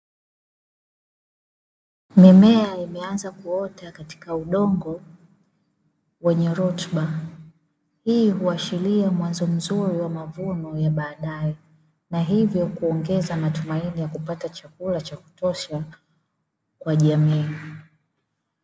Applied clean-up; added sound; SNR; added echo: none; none; none; none.